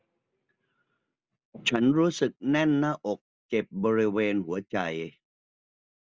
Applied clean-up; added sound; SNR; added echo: none; none; none; none.